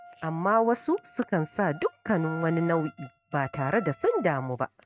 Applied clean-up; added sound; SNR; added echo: neural mask model RNNoise.